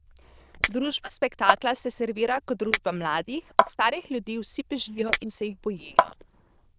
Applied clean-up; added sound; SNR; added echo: neural diffusion model UNIVERSE++.